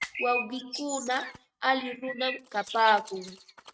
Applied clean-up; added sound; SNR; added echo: neural mask model RNNoise.